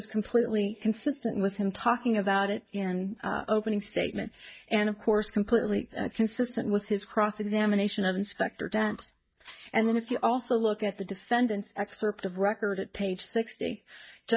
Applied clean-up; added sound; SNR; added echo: neural mask model DeepFilterNet 3.